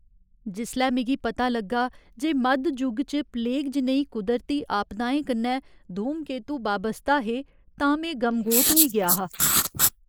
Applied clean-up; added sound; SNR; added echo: neural mask model Resemble Enhance denoiser.